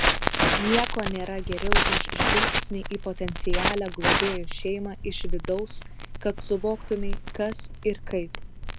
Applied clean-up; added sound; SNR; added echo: none; Crackle; -4 dB; none.